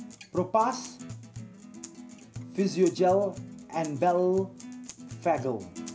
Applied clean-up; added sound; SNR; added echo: none; Acoustic guitar; 13 dB; none.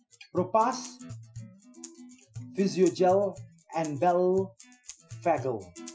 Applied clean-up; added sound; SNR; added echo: classical method Wiener filter.